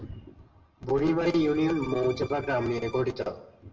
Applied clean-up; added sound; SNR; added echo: none; Bowed string instrument; 20 dB; reverberation time 0.7 s.